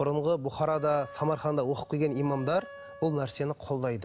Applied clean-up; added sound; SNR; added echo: none; Wind instrument, woodwind instrument; 19 dB; none.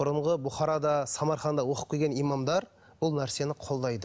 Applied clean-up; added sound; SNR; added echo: none; none; none; none.